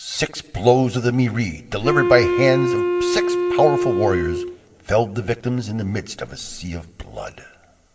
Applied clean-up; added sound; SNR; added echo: none; Wind instrument, woodwind instrument; 0 dB; reverberation time 0.5 s.